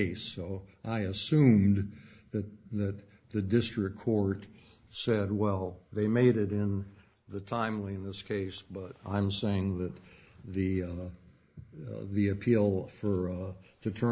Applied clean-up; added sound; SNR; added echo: neural mask model Resemble Enhance denoiser.